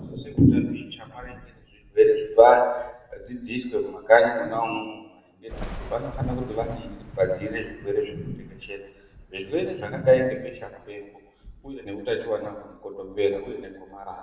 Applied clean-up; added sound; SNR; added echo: none; Thunder; 20 dB; reverberation time 0.8 s.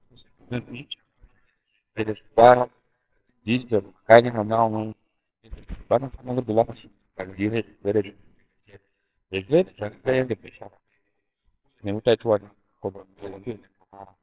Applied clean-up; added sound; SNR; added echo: neural separator model SepFormer WHAMR!.